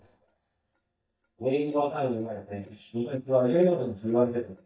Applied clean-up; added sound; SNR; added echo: neural mask model DeepFilterNet 3.